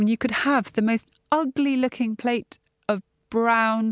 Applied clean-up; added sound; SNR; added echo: none; none; none; none.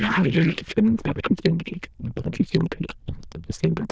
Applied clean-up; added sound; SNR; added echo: neural diffusion model UNIVERSE++.